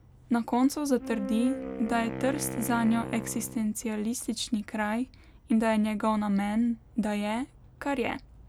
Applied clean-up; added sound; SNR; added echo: none; Wind instrument, woodwind instrument; 9 dB; none.